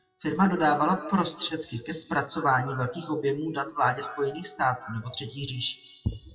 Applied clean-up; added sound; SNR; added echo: classical method WPE with log-MMSE.